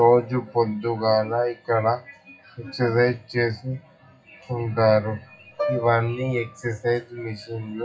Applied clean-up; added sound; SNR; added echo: classical method WPE with log-MMSE.